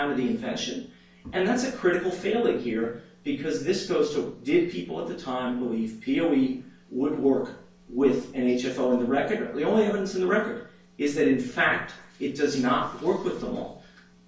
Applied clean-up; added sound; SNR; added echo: none; none; none; reverberation time 0.3 s.